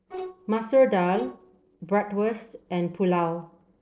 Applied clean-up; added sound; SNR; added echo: neural separator model SepFormer DNS4.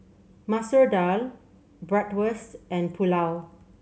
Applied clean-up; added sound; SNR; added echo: none; none; none; none.